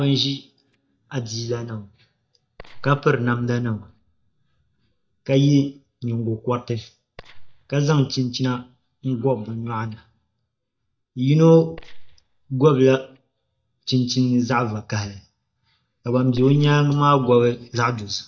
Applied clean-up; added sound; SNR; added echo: neural mask model DeepFilterNet 3.